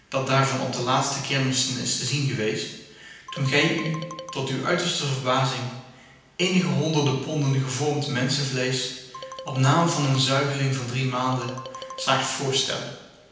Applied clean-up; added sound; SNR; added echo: none; Marimba, xylophone; 14 dB; reverberation time 0.9 s.